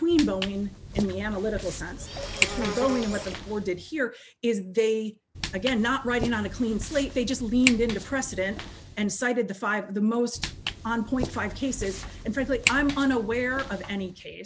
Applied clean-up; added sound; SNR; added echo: none; Walk, footsteps + Insect; 7 dB; none.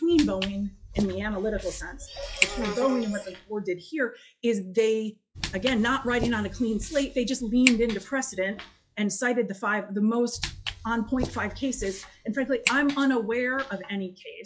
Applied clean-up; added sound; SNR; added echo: classical method log-MMSE.